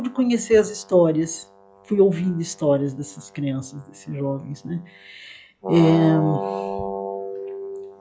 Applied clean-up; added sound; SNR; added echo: classical method log-MMSE.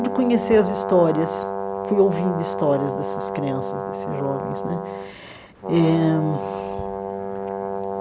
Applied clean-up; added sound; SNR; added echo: none; Brass instrument; 5 dB; none.